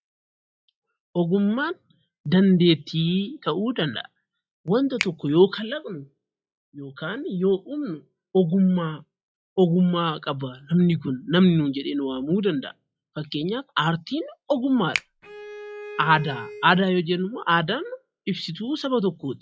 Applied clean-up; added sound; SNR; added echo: classical method log-MMSE.